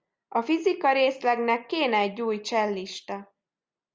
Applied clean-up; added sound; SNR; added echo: none; none; none; none.